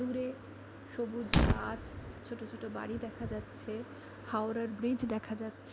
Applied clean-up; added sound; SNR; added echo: none; Fire; -1 dB; none.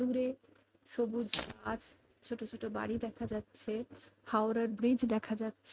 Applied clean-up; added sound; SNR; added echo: neural mask model RNNoise.